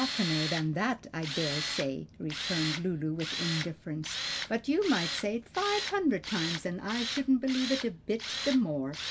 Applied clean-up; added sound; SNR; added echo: none; Tools; 6 dB; none.